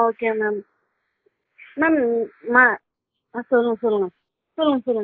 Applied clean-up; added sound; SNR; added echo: neural mask model Resemble Enhance denoiser.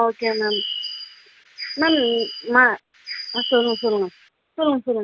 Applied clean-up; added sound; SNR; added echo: none; Bird; 8 dB; none.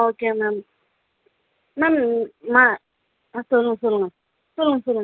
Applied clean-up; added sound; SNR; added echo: none; none; none; none.